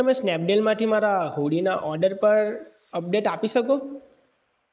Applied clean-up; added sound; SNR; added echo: neural mask model Resemble Enhance denoiser.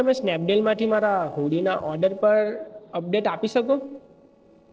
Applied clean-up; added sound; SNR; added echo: neural separator model SepFormer DNS4.